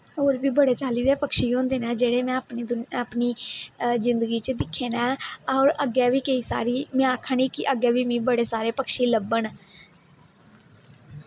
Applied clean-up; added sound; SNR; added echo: none; none; none; none.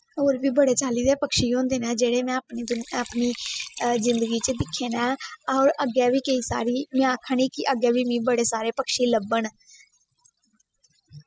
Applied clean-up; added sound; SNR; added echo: classical method spectral subtraction.